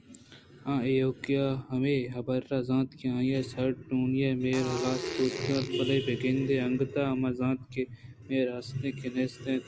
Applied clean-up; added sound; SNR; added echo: none; Fart; 13 dB; none.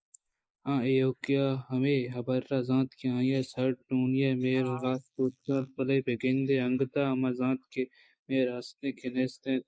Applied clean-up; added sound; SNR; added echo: neural mask model Resemble Enhance denoiser.